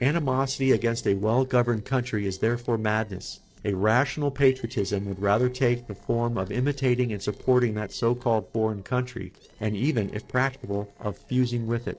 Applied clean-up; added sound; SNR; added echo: neural separator model SepFormer DNS4.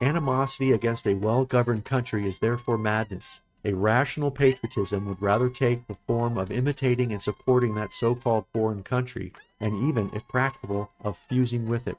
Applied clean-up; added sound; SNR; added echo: neural mask model RNNoise.